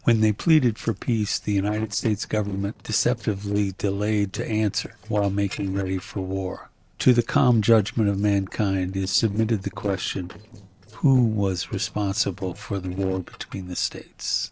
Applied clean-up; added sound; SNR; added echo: neural separator model SepFormer DNS4.